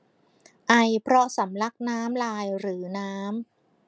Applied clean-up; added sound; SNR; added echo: none; none; none; none.